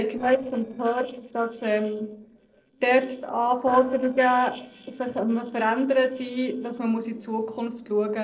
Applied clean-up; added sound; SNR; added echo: neural separator model SepFormer DNS4.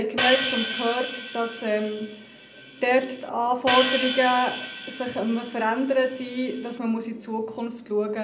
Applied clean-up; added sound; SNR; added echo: none; Hi-hat; 6 dB; reverberation time 0.4 s.